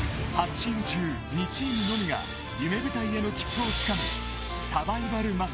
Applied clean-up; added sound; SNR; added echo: none; Ringtone + Trumpet; 12 dB; none.